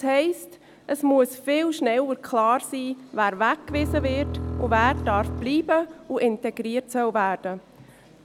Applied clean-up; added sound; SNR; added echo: none; Bowed string instrument; 6 dB; none.